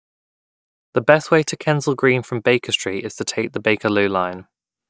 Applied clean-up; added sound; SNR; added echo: neural mask model DeepFilterNet 3.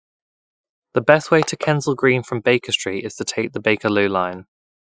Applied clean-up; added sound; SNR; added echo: classical method Wiener filter.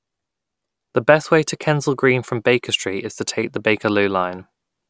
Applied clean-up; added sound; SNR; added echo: none; none; none; none.